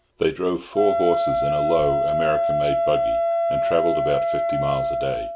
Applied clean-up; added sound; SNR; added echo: none; Wind instrument, woodwind instrument; -3 dB; none.